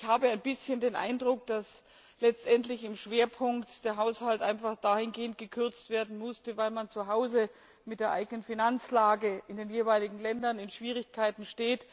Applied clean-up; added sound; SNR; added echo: none; none; none; none.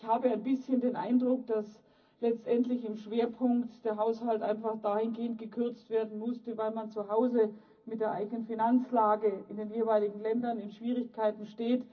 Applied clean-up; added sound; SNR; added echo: none; none; none; reverberation time 0.4 s.